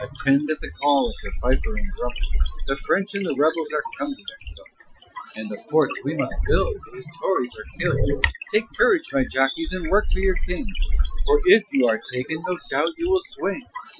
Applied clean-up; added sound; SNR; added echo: classical method Wiener filter.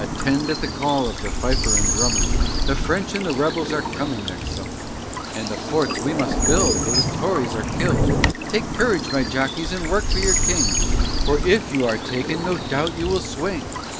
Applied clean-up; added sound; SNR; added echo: none; Stream / Bird vocalization, bird call, bird song; -2 dB; none.